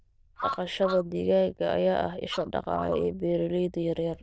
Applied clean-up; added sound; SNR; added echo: neural diffusion model UNIVERSE++.